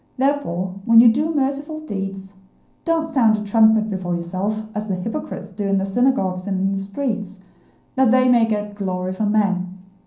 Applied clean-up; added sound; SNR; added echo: none; none; none; reverberation time 0.6 s.